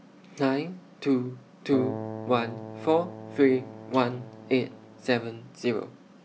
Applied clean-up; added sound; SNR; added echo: none; Keyboard (musical); 11 dB; none.